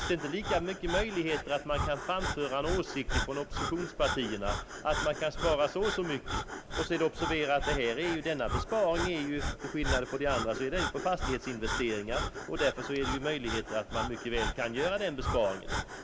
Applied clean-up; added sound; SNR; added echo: none; Breathing; 3 dB; none.